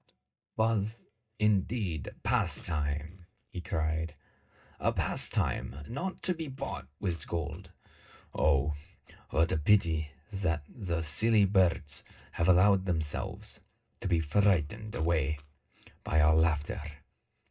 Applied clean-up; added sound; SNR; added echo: neural mask model DeepFilterNet 3.